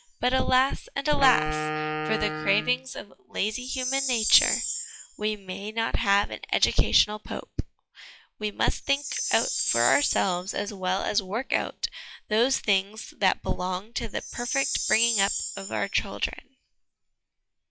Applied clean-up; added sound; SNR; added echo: classical method log-MMSE.